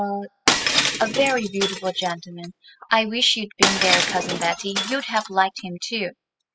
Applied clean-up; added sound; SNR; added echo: classical method spectral subtraction.